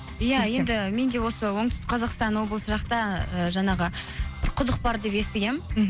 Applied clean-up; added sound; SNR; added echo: none; none; none; none.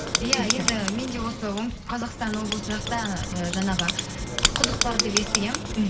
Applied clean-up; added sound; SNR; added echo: none; Writing; 0 dB; reverberation time 1.3 s.